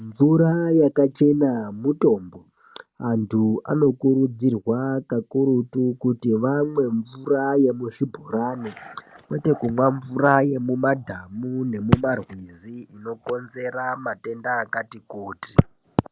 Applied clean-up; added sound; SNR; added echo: none; none; none; none.